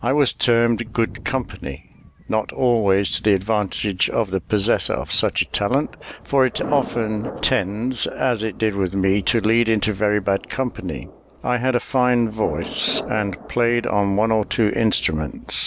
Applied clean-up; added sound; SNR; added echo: none; Thunder; 17 dB; none.